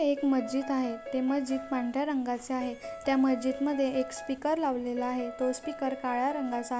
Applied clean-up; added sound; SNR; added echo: none; Piano; 12 dB; none.